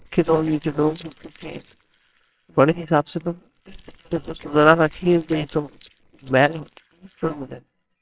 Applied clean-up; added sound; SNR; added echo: neural separator model SepFormer WHAMR!.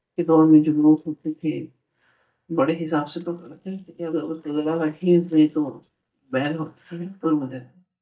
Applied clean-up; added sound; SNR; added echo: neural mask model DeepFilterNet 3.